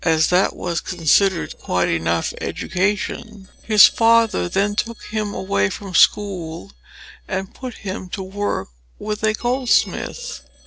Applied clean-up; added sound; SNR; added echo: neural separator model SepFormer DNS4.